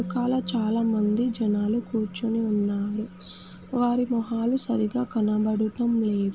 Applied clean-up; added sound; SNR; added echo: none; Musical instrument; 16 dB; none.